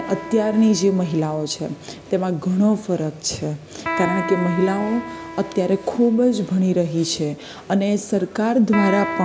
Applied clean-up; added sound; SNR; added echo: none; Electric guitar; 11 dB; none.